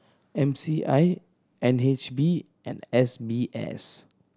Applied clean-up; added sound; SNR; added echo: none; none; none; none.